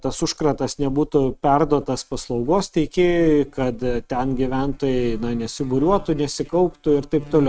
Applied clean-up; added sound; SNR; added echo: neural mask model RNNoise.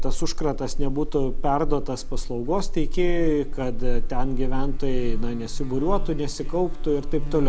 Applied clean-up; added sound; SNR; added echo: none; Buzz; -5 dB; none.